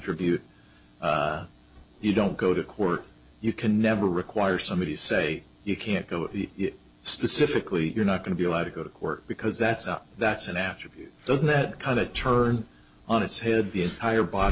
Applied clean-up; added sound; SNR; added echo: none; none; none; none.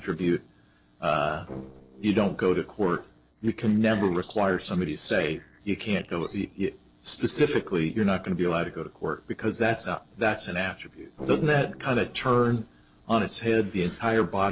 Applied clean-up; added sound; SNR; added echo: neural separator model SepFormer DNS4.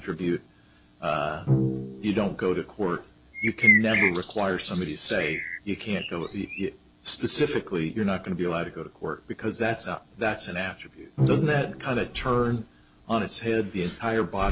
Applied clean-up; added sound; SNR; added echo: none; Bird + Bowed string instrument; 1 dB; none.